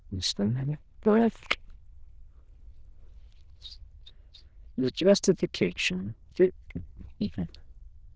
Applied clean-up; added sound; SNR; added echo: neural diffusion model UNIVERSE++.